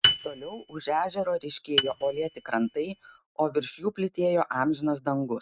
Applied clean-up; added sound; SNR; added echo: neural mask model RNNoise.